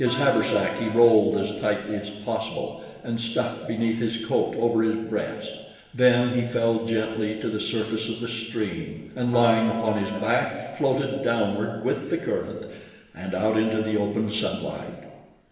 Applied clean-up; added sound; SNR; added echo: none; Electric guitar; 10 dB; reverberation time 1.3 s.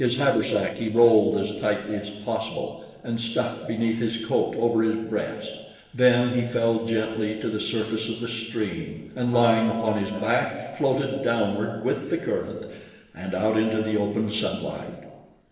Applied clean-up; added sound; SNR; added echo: neural separator model SepFormer DNS4.